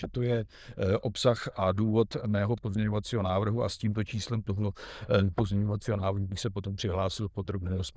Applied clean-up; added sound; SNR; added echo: neural diffusion model UNIVERSE++.